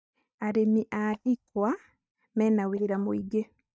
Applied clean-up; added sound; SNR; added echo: neural mask model DeepFilterNet 3.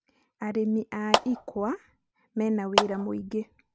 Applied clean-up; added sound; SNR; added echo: none; Clapping; 0 dB; none.